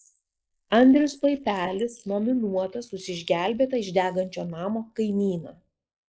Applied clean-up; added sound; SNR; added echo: neural mask model Resemble Enhance denoiser.